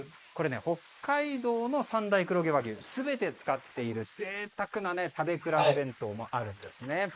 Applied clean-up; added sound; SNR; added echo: neural mask model Resemble Enhance denoiser.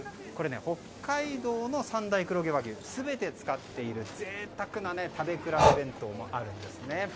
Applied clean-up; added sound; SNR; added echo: none; Breathing; -2 dB; none.